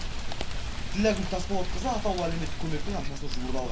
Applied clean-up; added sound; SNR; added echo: none; Rain; -3 dB; reverberation time 0.2 s.